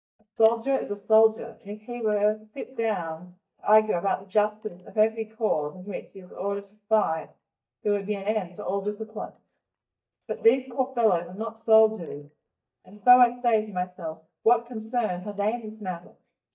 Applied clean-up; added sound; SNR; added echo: neural mask model DeepFilterNet 3.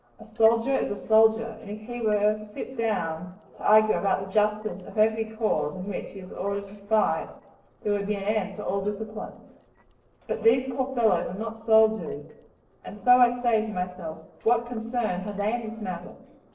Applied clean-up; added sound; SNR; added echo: neural separator model SepFormer DNS4.